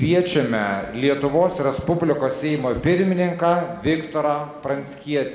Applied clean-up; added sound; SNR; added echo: none; none; none; none.